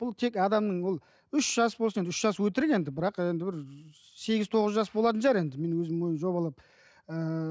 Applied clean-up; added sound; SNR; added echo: none; none; none; none.